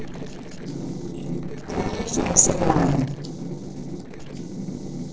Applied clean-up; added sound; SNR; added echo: neural separator model SepFormer DNS4.